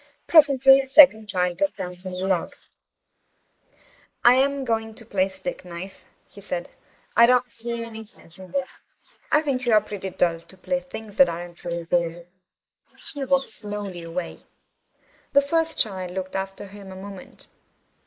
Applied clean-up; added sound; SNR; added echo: neural mask model Resemble Enhance denoiser.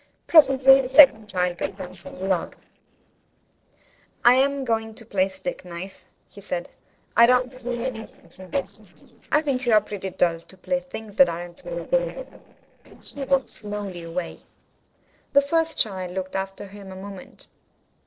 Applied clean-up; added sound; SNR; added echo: neural separator model SepFormer DNS4.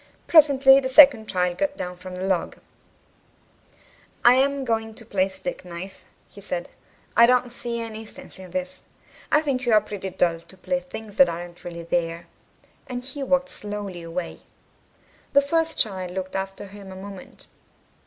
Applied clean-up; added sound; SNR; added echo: none; none; none; none.